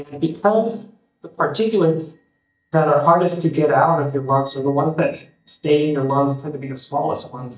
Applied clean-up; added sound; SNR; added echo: neural mask model DeepFilterNet 3.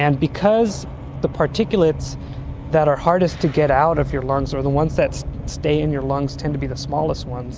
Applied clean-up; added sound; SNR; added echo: none; none; none; none.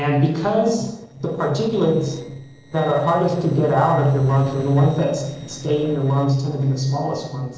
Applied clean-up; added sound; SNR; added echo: neural separator model SepFormer DNS4.